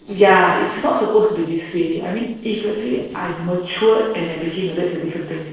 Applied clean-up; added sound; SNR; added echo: neural separator model SepFormer DNS4.